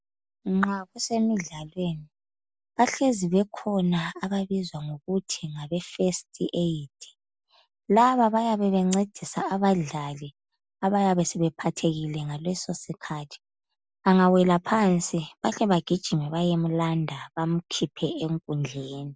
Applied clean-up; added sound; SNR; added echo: none; none; none; none.